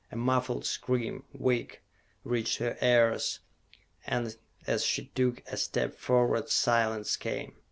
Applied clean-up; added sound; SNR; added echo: none; none; none; none.